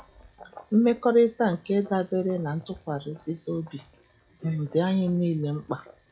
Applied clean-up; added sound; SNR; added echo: classical method log-MMSE.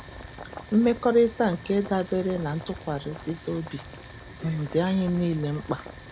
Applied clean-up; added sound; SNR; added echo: none; Boiling; 16 dB; none.